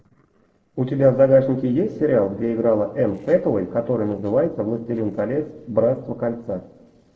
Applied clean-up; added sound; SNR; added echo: neural separator model SepFormer DNS4.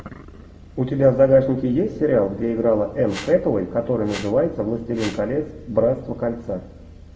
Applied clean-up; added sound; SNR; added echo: none; Whoosh, swoosh, swish; 18 dB; reverberation time 1.1 s.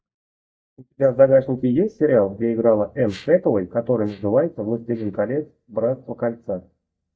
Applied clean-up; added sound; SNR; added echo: neural mask model DeepFilterNet 3.